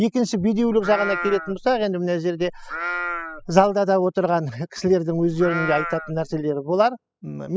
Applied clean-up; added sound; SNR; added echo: classical method spectral subtraction.